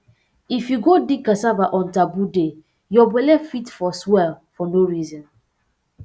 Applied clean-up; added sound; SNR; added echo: none; none; none; none.